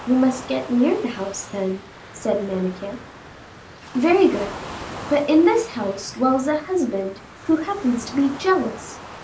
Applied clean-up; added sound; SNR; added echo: none; Waves, surf; 15 dB; none.